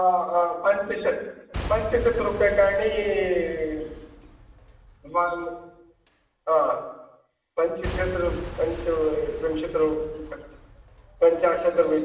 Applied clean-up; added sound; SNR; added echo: none; Shatter / Crushing / Boom; 14 dB; reverberation time 0.8 s.